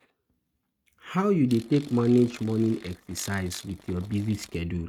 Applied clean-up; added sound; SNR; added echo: neural mask model RNNoise.